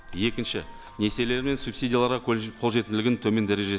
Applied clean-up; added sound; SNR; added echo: none; Vehicle horn, car horn, honking; 16 dB; none.